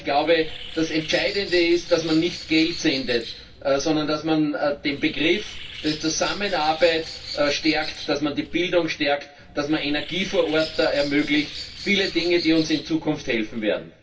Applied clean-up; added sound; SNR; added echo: none; Bird; 12 dB; reverberation time 0.2 s.